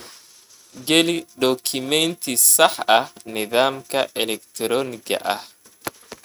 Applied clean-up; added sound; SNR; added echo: neural mask model RNNoise.